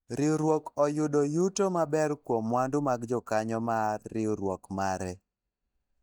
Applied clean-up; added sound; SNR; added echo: neural mask model DeepFilterNet 3.